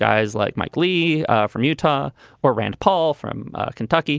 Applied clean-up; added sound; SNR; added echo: none; none; none; none.